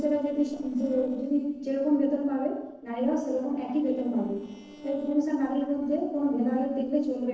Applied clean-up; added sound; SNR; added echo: neural separator model SepFormer DNS4.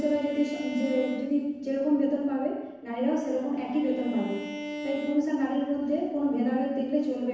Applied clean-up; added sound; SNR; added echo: none; Bowed string instrument; 13 dB; reverberation time 1.1 s.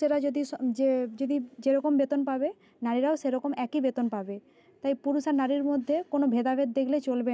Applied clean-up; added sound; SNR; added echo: none; none; none; none.